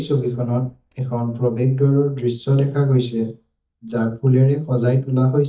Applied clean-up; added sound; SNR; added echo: neural mask model DeepFilterNet 3.